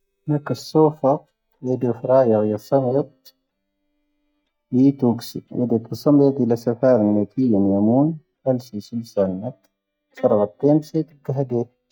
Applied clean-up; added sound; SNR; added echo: neural mask model DeepFilterNet 3.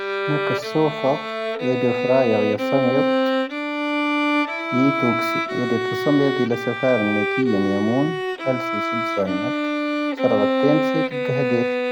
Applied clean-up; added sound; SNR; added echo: none; Bowed string instrument; 0 dB; none.